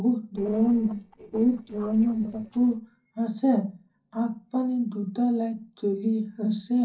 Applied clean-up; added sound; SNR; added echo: neural separator model SepFormer DNS4.